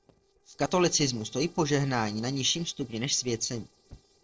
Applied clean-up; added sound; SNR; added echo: neural separator model SepFormer DNS4.